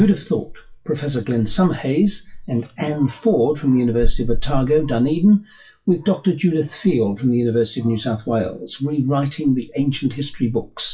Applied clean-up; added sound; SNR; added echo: classical method WPE with log-MMSE.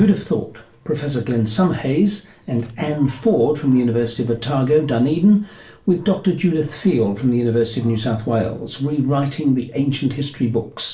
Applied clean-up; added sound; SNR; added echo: neural separator model SepFormer DNS4.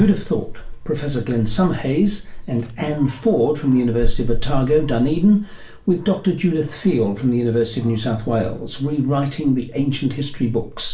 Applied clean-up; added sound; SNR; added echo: none; Dog; 7 dB; reverberation time 0.3 s.